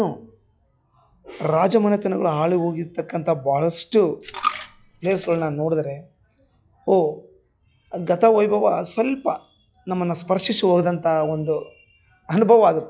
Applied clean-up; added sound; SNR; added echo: classical method log-MMSE.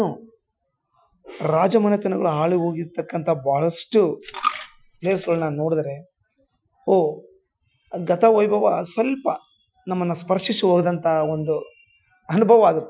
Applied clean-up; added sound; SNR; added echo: classical method Wiener filter.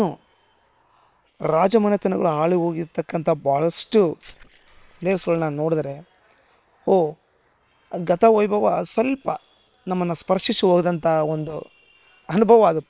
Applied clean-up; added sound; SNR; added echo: neural separator model SepFormer WHAM!.